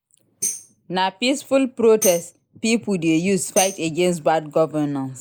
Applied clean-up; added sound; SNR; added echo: neural mask model Resemble Enhance denoiser.